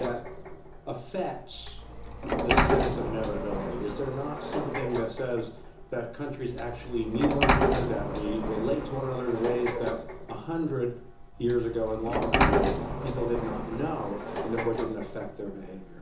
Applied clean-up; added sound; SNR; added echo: none; Sliding door; -1 dB; reverberation time 0.6 s.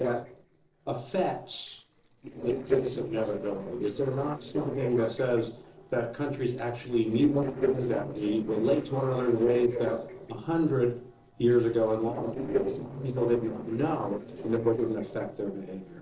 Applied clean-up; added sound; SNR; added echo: neural separator model SepFormer DNS4.